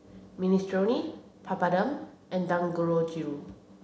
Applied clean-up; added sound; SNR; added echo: none; none; none; none.